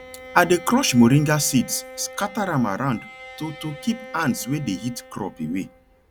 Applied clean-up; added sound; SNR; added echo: none; Bowed string instrument; 18 dB; none.